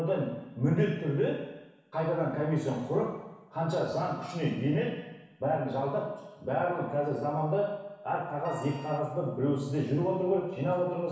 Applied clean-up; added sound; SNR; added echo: none; Wind instrument, woodwind instrument; 19 dB; reverberation time 1.1 s.